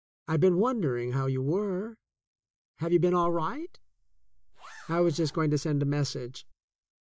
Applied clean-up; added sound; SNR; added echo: neural mask model DeepFilterNet 3.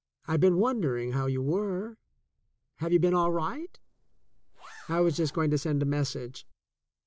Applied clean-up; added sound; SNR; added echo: neural separator model SepFormer DNS4.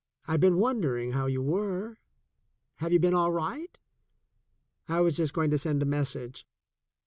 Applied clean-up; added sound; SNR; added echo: none; none; none; none.